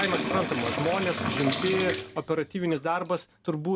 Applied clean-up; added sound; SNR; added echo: none; Bathtub (filling or washing) / Liquid; 4 dB; none.